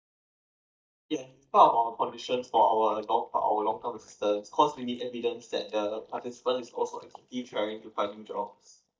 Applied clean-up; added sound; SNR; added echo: neural mask model DeepFilterNet 3.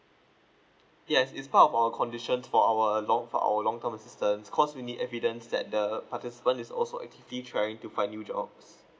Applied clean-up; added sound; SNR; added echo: none; none; none; none.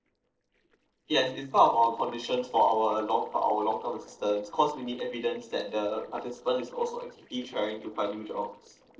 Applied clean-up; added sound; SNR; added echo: neural separator model SepFormer DNS4.